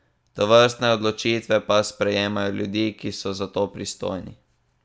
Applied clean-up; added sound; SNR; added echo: none; none; none; none.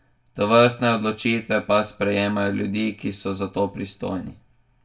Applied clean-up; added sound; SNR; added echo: none; none; none; reverberation time 0.2 s.